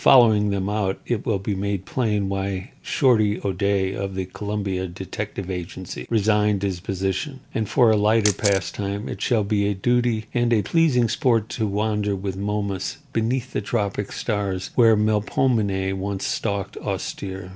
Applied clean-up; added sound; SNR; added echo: none; Camera; 10 dB; none.